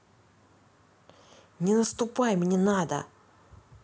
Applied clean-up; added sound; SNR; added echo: none; none; none; none.